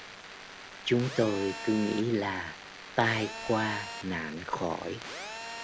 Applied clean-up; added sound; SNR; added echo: none; Telephone; 10 dB; none.